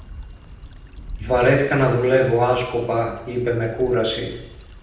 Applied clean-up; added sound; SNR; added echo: none; Stream / Trickle, dribble / Traffic noise, roadway noise; 17 dB; reverberation time 0.8 s.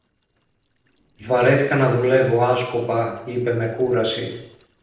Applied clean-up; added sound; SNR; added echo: neural separator model SepFormer DNS4.